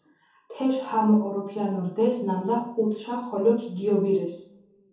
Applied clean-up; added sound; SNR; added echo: none; none; none; reverberation time 0.6 s.